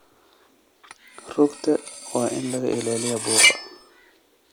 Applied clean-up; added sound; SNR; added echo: none; Cutlery, silverware; -1 dB; none.